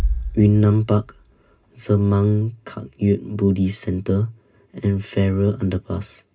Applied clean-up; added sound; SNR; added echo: none; Bass drum; 12 dB; reverberation time 0.2 s.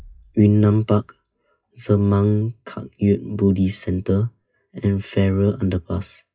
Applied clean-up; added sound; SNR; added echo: classical method WPE with log-MMSE.